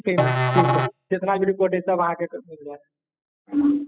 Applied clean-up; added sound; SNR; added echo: classical method spectral subtraction.